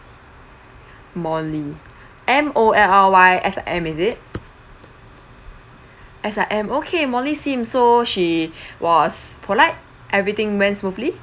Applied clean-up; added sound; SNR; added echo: none; none; none; none.